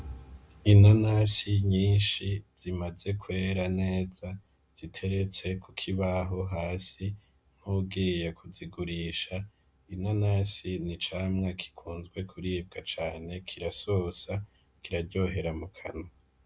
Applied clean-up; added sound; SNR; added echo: none; none; none; none.